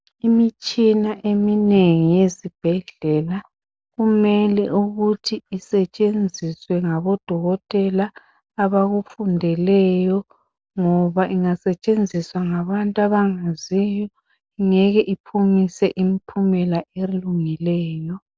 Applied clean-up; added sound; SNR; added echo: none; none; none; none.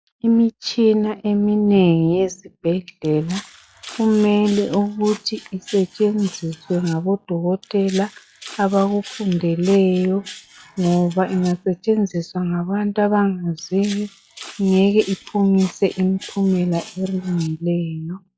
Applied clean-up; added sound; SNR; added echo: classical method log-MMSE.